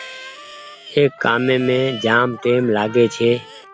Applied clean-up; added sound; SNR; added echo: none; Livestock, farm animals, working animals + Trumpet; 17 dB; none.